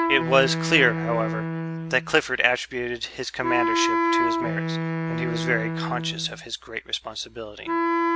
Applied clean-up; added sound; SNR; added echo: none; Wind instrument, woodwind instrument; 0 dB; none.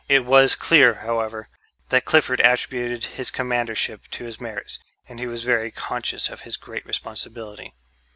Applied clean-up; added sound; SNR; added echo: none; none; none; none.